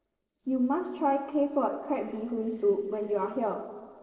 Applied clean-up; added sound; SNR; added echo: neural separator model SepFormer DNS4.